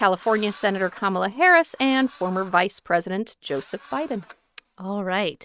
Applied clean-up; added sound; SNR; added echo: neural mask model RNNoise.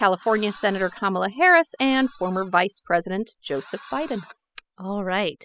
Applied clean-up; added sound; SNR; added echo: classical method spectral subtraction.